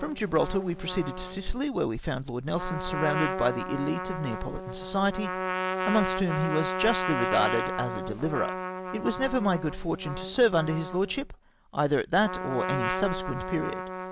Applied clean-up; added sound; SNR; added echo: none; Trumpet; 5 dB; none.